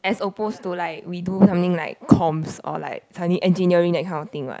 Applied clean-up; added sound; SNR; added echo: none; none; none; none.